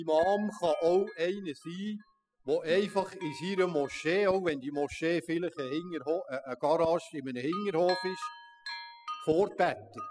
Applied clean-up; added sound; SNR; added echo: classical method spectral subtraction.